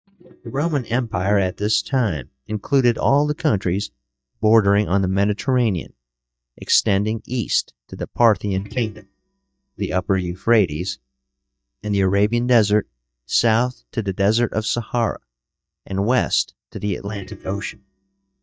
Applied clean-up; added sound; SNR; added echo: neural mask model DeepFilterNet 3.